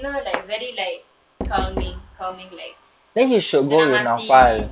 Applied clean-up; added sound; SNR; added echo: none; Knock; 13 dB; none.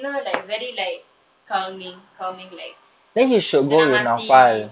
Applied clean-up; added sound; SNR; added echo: none; none; none; none.